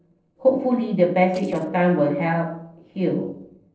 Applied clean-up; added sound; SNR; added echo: neural separator model SepFormer DNS4.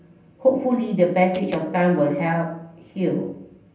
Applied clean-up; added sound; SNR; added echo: none; Coin (dropping); 18 dB; reverberation time 0.6 s.